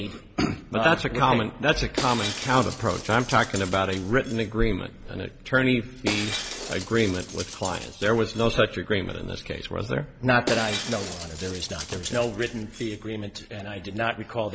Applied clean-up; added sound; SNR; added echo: none; Shatter; 11 dB; none.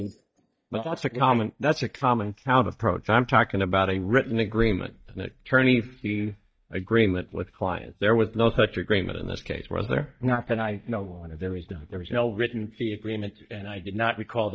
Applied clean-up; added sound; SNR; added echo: neural mask model DeepFilterNet 3.